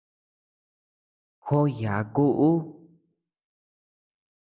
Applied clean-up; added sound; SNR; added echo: none; none; none; none.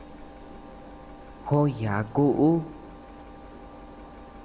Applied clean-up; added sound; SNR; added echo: none; Engine; 15 dB; none.